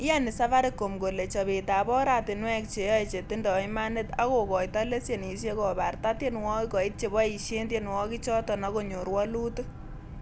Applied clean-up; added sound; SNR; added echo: none; Boat, Water vehicle; 11 dB; none.